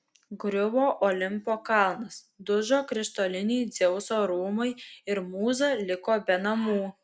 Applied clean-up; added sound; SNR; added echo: none; none; none; none.